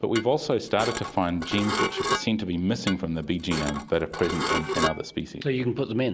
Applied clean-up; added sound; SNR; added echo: none; Dishes, pots, and pans / Glass; 5 dB; none.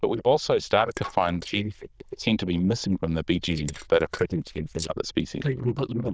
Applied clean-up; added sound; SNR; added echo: neural diffusion model UNIVERSE++.